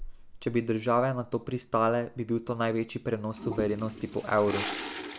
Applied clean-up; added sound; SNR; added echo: none; Toilet flush; 12 dB; none.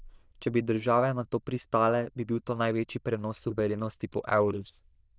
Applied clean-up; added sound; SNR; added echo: neural diffusion model UNIVERSE++.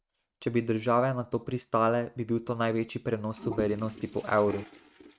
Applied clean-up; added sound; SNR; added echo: neural mask model RNNoise.